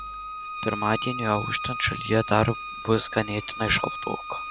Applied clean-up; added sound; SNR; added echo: none; Bowed string instrument; 8 dB; none.